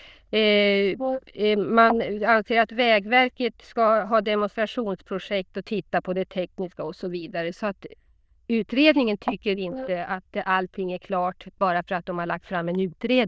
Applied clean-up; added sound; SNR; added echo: neural diffusion model UNIVERSE++.